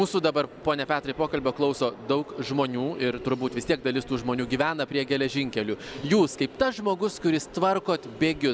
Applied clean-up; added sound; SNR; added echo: none; none; none; none.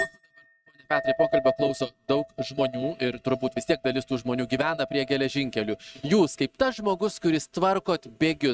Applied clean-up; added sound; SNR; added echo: neural mask model RNNoise.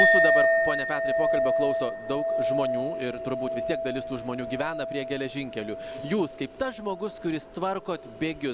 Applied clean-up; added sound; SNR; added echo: none; Chink, clink; -4 dB; none.